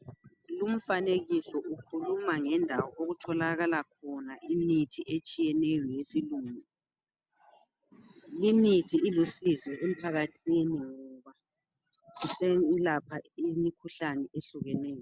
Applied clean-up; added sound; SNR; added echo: none; none; none; none.